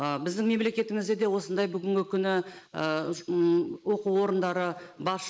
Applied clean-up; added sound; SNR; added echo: neural mask model Resemble Enhance denoiser.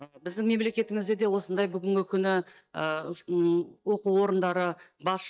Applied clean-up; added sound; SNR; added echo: neural mask model DeepFilterNet 3.